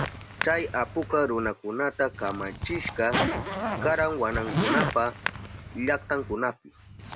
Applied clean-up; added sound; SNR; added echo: none; Zipper (clothing); 4 dB; none.